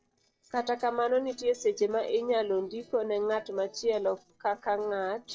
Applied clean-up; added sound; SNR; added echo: neural separator model SepFormer DNS4.